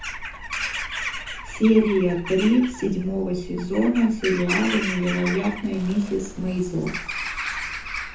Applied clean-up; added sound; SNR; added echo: none; Bird vocalization, bird call, bird song / Crow; 8 dB; reverberation time 0.6 s.